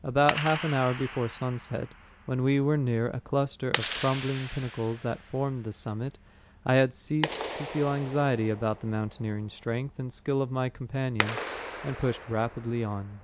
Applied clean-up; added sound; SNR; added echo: none; Clapping; 9 dB; none.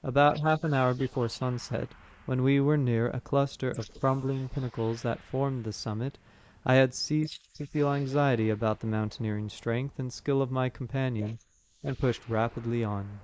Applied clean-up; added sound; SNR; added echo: neural mask model Resemble Enhance denoiser.